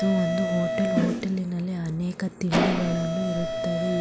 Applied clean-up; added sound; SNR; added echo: none; Mechanisms; 2 dB; none.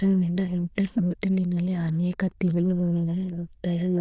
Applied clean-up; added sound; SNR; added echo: neural diffusion model UNIVERSE++.